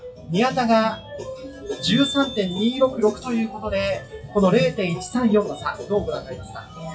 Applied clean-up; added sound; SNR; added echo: classical method WPE with log-MMSE.